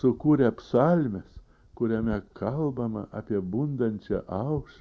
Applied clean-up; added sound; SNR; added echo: none; none; none; none.